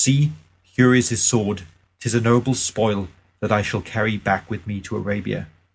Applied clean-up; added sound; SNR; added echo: none; none; none; none.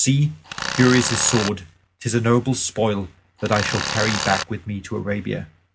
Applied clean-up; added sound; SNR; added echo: none; Tools; 4 dB; none.